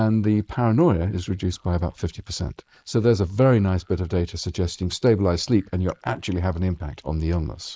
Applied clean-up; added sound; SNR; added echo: neural mask model Resemble Enhance denoiser.